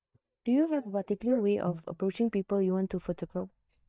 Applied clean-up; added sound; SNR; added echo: neural mask model DeepFilterNet 3.